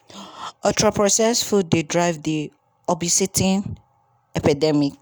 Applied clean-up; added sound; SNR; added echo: none; none; none; none.